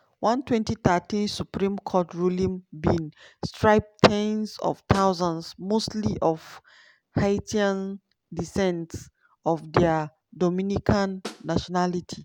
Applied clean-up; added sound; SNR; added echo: none; Snare drum; 15 dB; none.